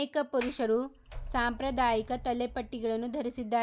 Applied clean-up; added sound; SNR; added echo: none; Sliding door; 13 dB; none.